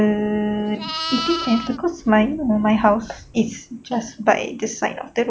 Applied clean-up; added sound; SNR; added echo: none; Livestock, farm animals, working animals; 13 dB; none.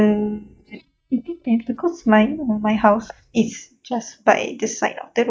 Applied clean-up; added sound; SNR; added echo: neural mask model DeepFilterNet 3.